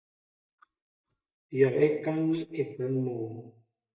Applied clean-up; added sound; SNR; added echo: neural mask model DeepFilterNet 3.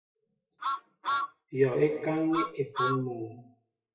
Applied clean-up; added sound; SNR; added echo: classical method WPE with log-MMSE.